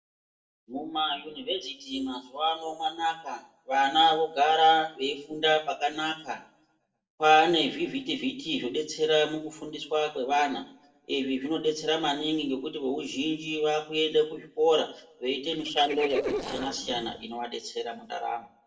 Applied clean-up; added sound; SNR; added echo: neural separator model SepFormer DNS4.